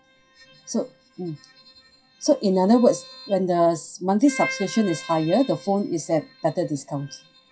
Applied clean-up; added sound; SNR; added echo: classical method WPE with log-MMSE.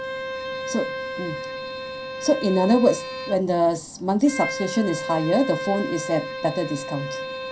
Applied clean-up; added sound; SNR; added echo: none; Bowed string instrument; 8 dB; reverberation time 0.3 s.